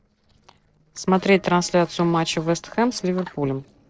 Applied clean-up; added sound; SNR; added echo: neural separator model SepFormer DNS4.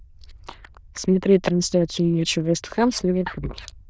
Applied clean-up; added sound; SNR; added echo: neural diffusion model UNIVERSE++.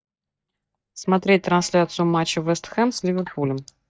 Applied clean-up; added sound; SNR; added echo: neural mask model DeepFilterNet 3.